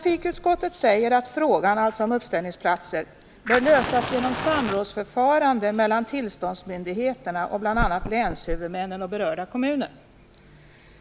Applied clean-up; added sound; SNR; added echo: none; Fire; 11 dB; none.